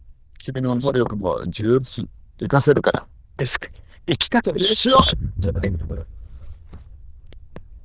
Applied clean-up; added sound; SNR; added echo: neural diffusion model UNIVERSE++.